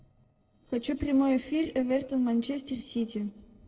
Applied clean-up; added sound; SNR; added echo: neural separator model SepFormer DNS4.